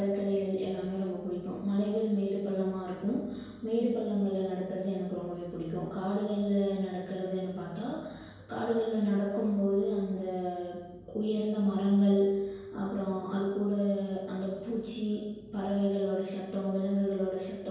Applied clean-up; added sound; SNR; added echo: none; none; none; reverberation time 1.0 s.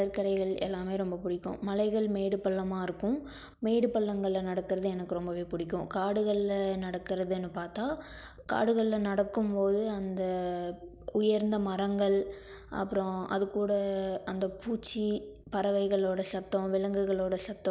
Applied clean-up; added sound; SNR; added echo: none; none; none; none.